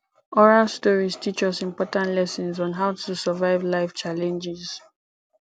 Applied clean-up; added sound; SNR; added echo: none; none; none; none.